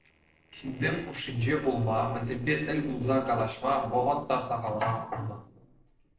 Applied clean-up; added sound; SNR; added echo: neural separator model SepFormer DNS4.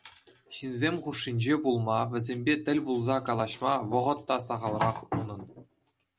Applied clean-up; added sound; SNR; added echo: none; none; none; none.